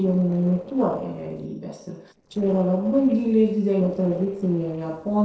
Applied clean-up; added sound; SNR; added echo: neural separator model SepFormer DNS4.